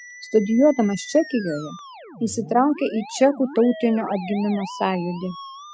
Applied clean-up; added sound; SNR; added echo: none; Musical instrument; 16 dB; none.